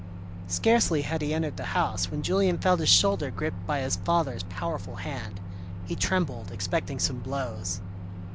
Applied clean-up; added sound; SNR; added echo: none; Microwave oven; 7 dB; none.